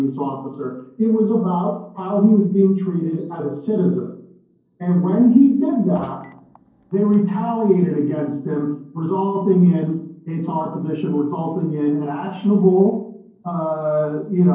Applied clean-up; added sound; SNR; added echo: neural separator model SepFormer DNS4.